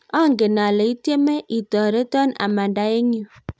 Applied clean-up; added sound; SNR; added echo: none; none; none; none.